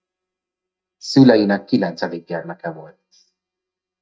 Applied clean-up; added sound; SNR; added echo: neural mask model DeepFilterNet 3.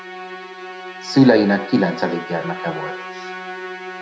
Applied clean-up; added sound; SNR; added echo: none; Musical instrument; 11 dB; reverberation time 0.5 s.